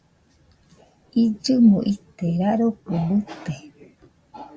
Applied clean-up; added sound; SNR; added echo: none; none; none; none.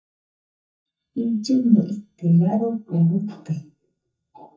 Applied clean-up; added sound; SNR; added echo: neural mask model DeepFilterNet 3.